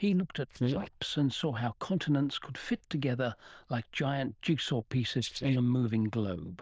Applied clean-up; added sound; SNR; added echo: neural diffusion model UNIVERSE++.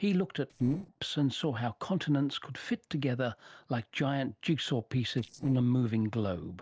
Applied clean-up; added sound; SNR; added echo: neural separator model SepFormer DNS4.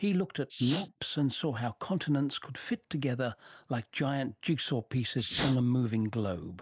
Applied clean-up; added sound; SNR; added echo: neural mask model Resemble Enhance denoiser.